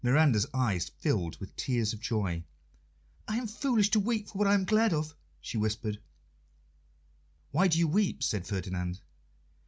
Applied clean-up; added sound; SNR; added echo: none; none; none; none.